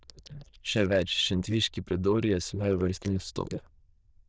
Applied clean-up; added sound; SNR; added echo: neural diffusion model UNIVERSE++.